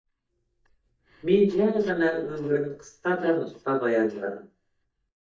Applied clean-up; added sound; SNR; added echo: neural mask model DeepFilterNet 3.